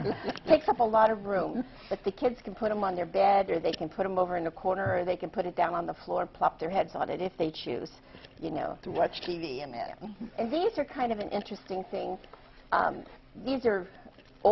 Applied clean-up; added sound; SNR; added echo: none; none; none; none.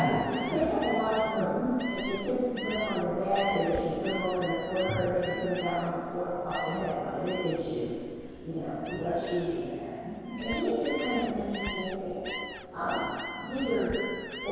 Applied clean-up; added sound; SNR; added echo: none; Gull, seagull; 10 dB; reverberation time 2.0 s.